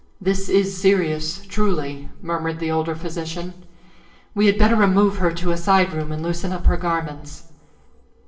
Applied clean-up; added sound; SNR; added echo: none; none; none; reverberation time 0.6 s.